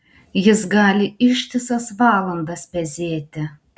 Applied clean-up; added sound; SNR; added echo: none; none; none; none.